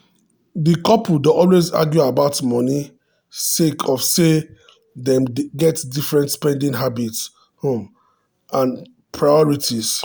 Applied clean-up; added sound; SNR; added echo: none; none; none; none.